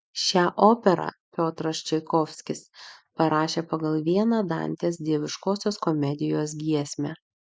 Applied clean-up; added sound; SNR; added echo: none; none; none; none.